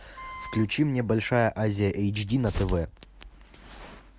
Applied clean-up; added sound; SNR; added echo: none; Wind instrument, woodwind instrument; 14 dB; none.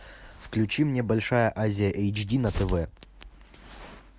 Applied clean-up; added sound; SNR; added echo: none; none; none; none.